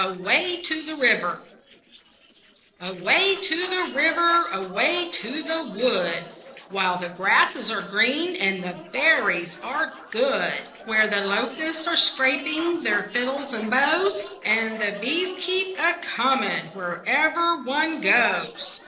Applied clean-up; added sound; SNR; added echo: neural separator model SepFormer DNS4.